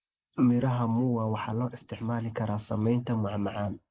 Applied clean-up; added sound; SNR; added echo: neural mask model Resemble Enhance denoiser.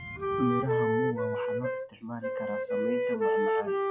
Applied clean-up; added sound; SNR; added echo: classical method log-MMSE.